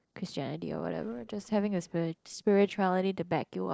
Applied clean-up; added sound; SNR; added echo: neural separator model SepFormer DNS4.